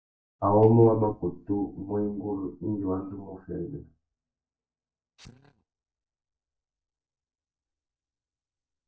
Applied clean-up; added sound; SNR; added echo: neural mask model DeepFilterNet 3.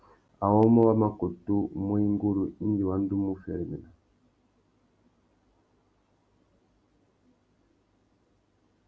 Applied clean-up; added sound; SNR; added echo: none; none; none; none.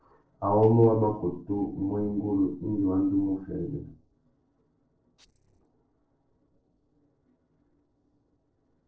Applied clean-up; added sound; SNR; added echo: neural separator model SepFormer DNS4.